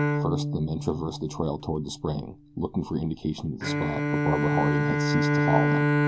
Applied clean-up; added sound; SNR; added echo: none; Bowed string instrument; -3 dB; none.